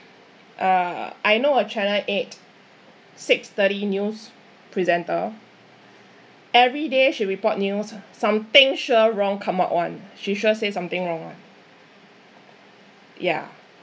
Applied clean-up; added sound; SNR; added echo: none; none; none; none.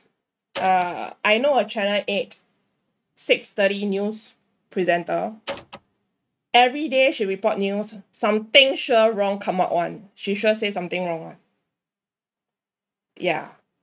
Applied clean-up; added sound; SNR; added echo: neural mask model RNNoise.